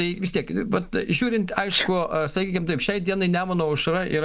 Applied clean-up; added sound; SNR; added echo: none; Sneeze; 9 dB; none.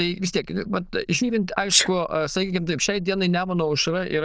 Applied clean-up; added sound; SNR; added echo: neural diffusion model UNIVERSE++.